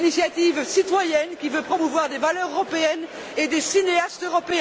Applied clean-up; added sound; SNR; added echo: none; none; none; none.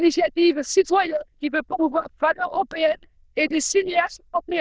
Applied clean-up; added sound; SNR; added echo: neural diffusion model UNIVERSE++.